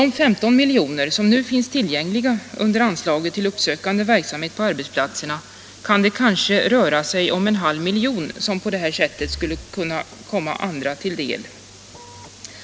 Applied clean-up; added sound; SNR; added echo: none; Breathing + Printer; 20 dB; none.